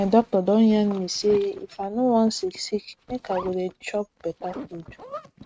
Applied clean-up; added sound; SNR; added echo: neural mask model RNNoise.